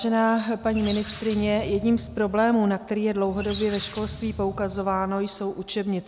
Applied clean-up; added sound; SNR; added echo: none; Squeak; 14 dB; none.